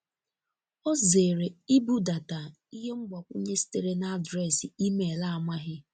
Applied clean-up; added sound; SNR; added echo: none; none; none; none.